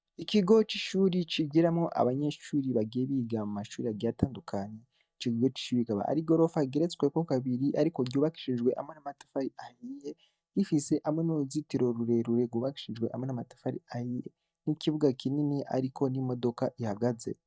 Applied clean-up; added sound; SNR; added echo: neural mask model DeepFilterNet 3.